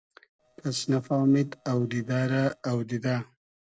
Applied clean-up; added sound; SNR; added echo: neural separator model SepFormer DNS4.